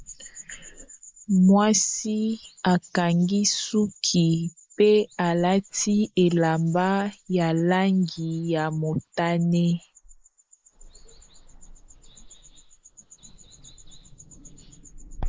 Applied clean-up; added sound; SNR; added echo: neural mask model Resemble Enhance denoiser.